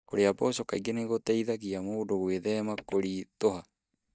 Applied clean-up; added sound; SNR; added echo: neural mask model DeepFilterNet 3.